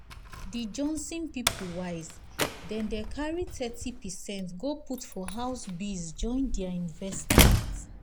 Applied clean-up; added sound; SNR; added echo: none; Slam; -4 dB; none.